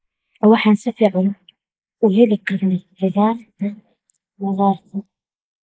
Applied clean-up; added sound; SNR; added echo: neural mask model Resemble Enhance denoiser.